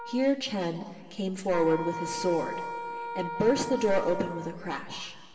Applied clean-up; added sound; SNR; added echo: none; Wind instrument, woodwind instrument; 9 dB; reverberation time 2.2 s.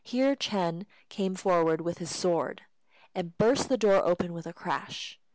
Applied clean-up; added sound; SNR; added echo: none; none; none; none.